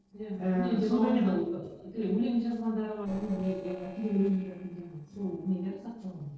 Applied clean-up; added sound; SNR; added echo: neural separator model SepFormer DNS4.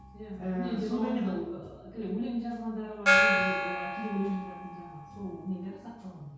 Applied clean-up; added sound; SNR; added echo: none; Gong; -2 dB; reverberation time 0.6 s.